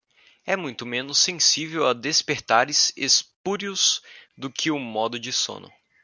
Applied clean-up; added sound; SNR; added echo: none; none; none; none.